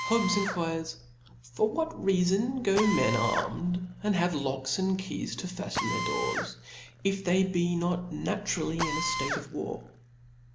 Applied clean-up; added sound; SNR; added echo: none; Drill; 8 dB; none.